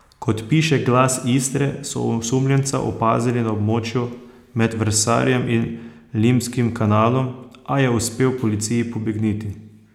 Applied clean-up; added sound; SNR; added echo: none; none; none; none.